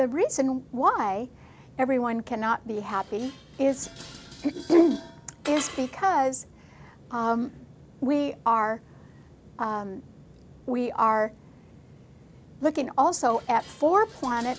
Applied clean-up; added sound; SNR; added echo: none; Dishes, pots, and pans; 20 dB; none.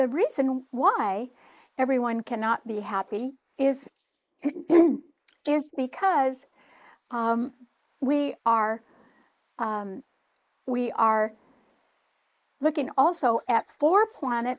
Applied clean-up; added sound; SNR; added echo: neural mask model Resemble Enhance denoiser.